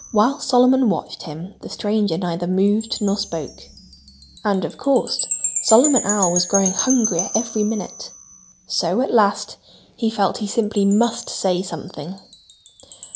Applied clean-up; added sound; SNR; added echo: none; Wind chime; 9 dB; none.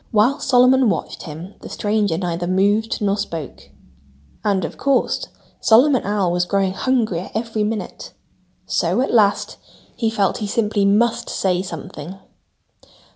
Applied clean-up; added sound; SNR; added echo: none; none; none; none.